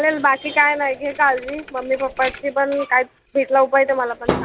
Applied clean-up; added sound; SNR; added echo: none; Thump, thud; 13 dB; none.